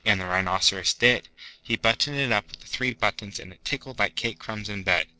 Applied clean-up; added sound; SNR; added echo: neural separator model SepFormer DNS4.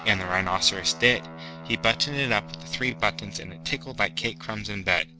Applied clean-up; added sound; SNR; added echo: none; Guitar; 14 dB; none.